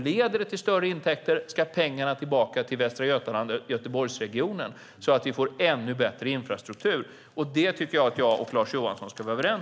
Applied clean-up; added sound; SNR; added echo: none; none; none; none.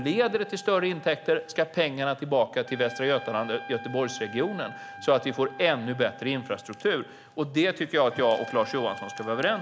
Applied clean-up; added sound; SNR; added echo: none; Trumpet; 16 dB; none.